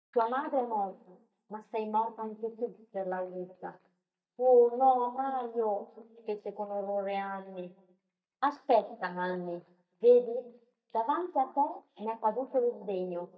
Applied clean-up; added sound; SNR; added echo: neural mask model DeepFilterNet 3.